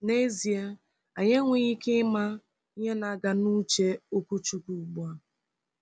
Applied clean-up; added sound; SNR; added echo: none; none; none; none.